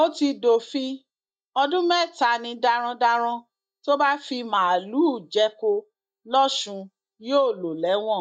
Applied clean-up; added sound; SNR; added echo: neural mask model DeepFilterNet 3.